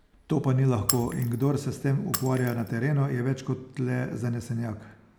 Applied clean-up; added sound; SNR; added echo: none; Shatter; 10 dB; none.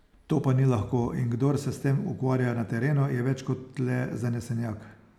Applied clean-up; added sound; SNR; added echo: none; none; none; none.